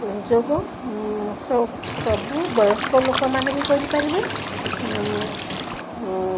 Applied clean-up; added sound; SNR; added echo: none; Cricket / Water; 5 dB; none.